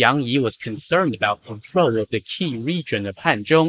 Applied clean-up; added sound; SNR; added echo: neural mask model Resemble Enhance denoiser.